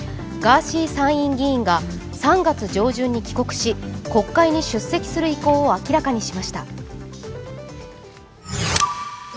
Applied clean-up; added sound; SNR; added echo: none; none; none; none.